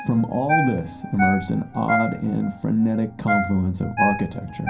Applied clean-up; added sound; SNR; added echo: none; Ringtone; 4 dB; reverberation time 0.3 s.